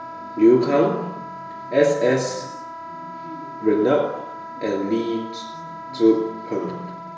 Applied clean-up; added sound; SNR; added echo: none; Wind instrument, woodwind instrument; 13 dB; reverberation time 0.9 s.